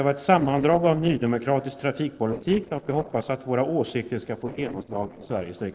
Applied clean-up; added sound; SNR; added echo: neural separator model SepFormer DNS4.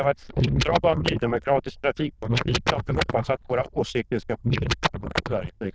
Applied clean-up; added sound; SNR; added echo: neural diffusion model UNIVERSE++.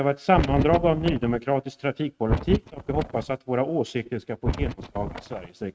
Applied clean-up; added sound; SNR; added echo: neural mask model RNNoise.